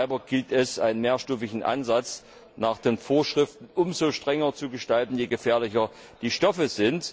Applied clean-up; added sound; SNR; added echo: none; none; none; none.